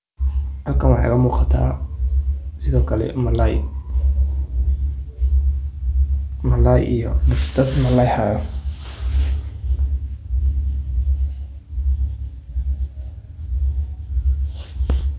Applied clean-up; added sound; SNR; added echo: none; none; none; none.